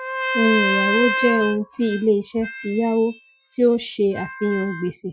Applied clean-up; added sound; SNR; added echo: classical method Wiener filter.